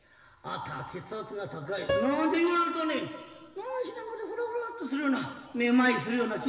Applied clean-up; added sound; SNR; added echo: none; Piano; 8 dB; reverberation time 2.1 s.